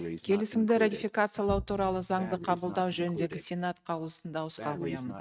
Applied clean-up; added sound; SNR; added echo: neural mask model RNNoise.